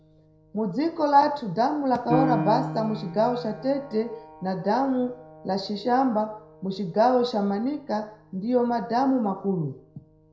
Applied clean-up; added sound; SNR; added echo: none; Piano; 11 dB; reverberation time 0.5 s.